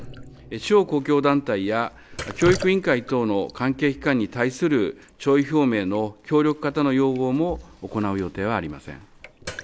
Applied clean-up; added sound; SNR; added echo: none; Drip; 17 dB; none.